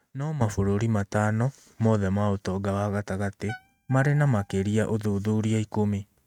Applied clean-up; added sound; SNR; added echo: neural mask model RNNoise.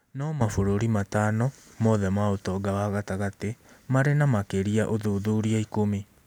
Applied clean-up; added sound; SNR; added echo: none; none; none; none.